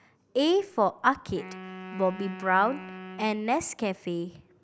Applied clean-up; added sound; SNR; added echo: none; Wind instrument, woodwind instrument; 15 dB; none.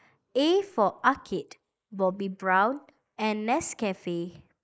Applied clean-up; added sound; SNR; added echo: neural mask model Resemble Enhance denoiser.